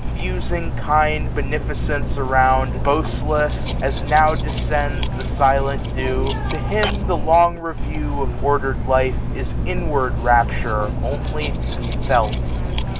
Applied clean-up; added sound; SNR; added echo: none; Cutlery, silverware; 0 dB; none.